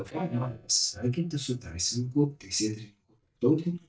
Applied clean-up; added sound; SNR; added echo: neural mask model DeepFilterNet 3.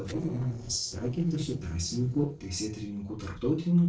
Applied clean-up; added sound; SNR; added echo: neural separator model SepFormer DNS4.